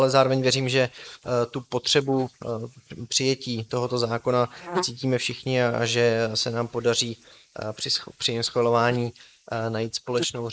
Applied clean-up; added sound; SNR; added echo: neural mask model Resemble Enhance denoiser.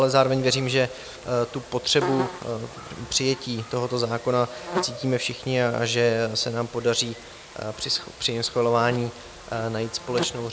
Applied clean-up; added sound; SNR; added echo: none; Buzz; 12 dB; none.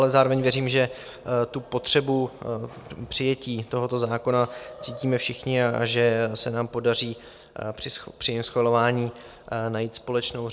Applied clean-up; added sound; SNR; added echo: none; none; none; none.